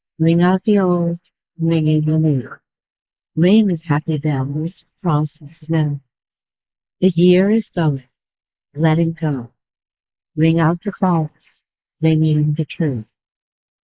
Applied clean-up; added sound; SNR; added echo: neural mask model Resemble Enhance denoiser.